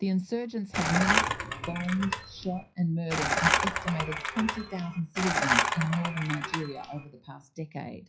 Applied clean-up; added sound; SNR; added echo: classical method WPE with log-MMSE.